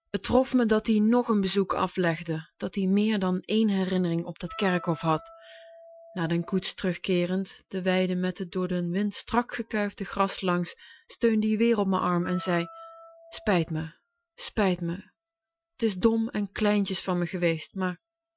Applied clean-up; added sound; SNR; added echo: classical method Wiener filter.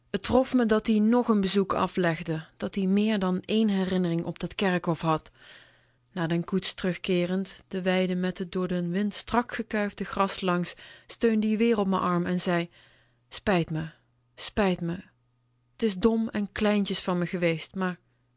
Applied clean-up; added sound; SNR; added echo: none; none; none; none.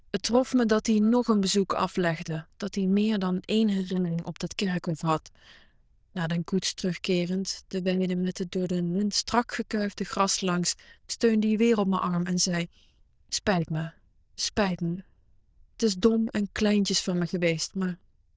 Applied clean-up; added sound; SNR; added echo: neural diffusion model UNIVERSE++.